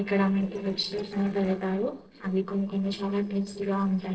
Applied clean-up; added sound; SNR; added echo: neural separator model SepFormer DNS4.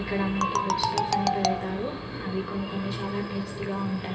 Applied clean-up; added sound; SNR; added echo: none; Marimba, xylophone; -1 dB; reverberation time 2.7 s.